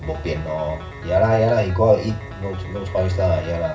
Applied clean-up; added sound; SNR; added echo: none; Guitar; 18 dB; reverberation time 0.4 s.